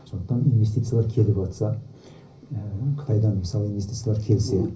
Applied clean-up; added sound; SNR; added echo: none; none; none; reverberation time 0.5 s.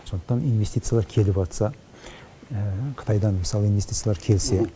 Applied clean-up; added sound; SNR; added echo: none; none; none; none.